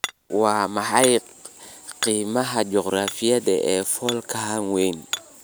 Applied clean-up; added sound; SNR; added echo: none; Hammer; 14 dB; none.